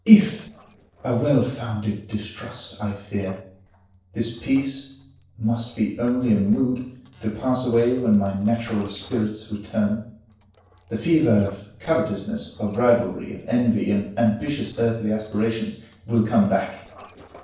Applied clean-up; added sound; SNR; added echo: neural separator model SepFormer DNS4.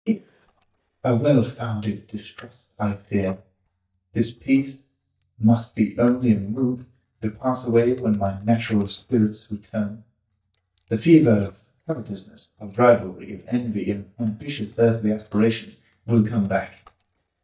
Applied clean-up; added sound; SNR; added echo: neural mask model DeepFilterNet 3.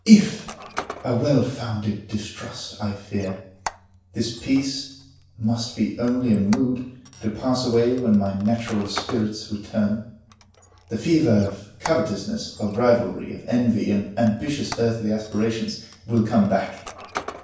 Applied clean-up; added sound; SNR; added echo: none; Squeak; 18 dB; reverberation time 0.7 s.